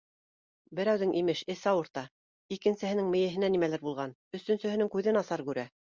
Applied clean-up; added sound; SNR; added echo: none; none; none; none.